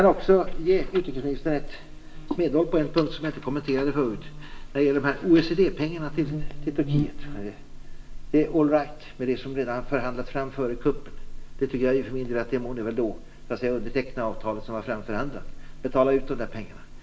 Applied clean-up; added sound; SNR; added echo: none; Buzz; 7 dB; reverberation time 0.7 s.